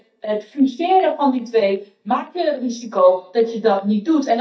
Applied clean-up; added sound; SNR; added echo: neural mask model DeepFilterNet 3.